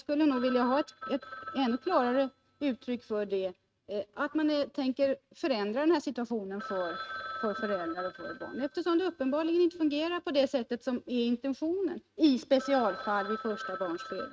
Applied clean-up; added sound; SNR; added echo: neural mask model RNNoise.